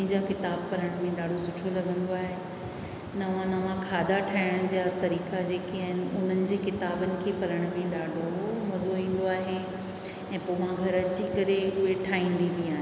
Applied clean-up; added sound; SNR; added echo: none; none; none; none.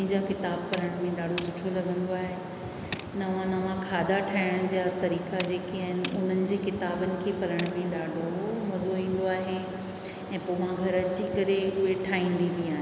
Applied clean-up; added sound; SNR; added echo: none; Tools; 17 dB; none.